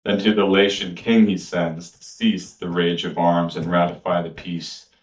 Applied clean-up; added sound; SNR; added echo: neural mask model DeepFilterNet 3.